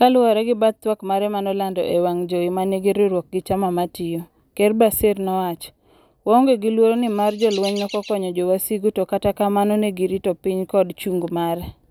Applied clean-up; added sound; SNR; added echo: none; Chirp, tweet; 19 dB; none.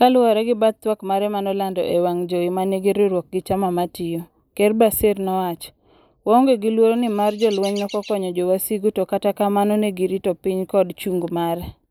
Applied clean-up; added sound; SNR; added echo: neural mask model Resemble Enhance denoiser.